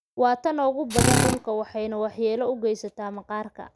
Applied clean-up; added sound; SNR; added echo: none; Drill; -4 dB; none.